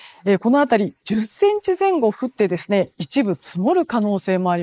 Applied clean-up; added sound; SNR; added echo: neural mask model Resemble Enhance denoiser.